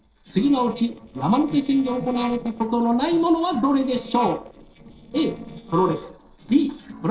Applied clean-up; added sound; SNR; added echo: neural separator model SepFormer DNS4.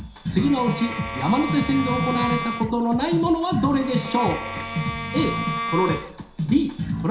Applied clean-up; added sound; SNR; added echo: none; Bowed string instrument; 9 dB; reverberation time 0.7 s.